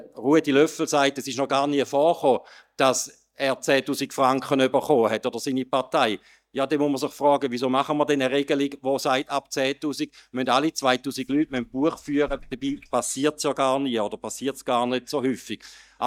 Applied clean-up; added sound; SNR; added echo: neural mask model DeepFilterNet 3.